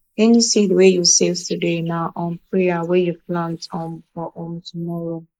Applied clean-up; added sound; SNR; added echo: neural mask model Resemble Enhance denoiser.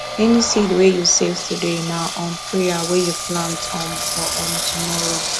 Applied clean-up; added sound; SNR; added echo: none; Engine; 5 dB; none.